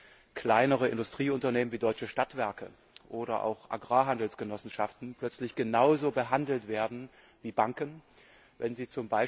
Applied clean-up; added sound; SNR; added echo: none; none; none; none.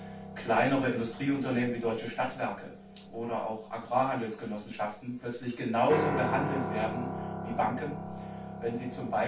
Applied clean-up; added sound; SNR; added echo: none; Piano; 7 dB; reverberation time 0.2 s.